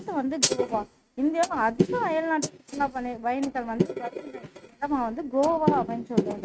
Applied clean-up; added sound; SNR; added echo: neural mask model RNNoise.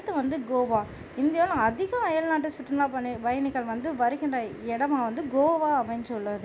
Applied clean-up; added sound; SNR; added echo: none; none; none; none.